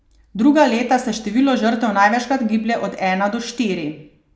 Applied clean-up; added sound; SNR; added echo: none; none; none; none.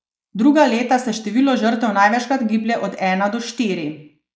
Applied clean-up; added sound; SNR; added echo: neural mask model Resemble Enhance denoiser.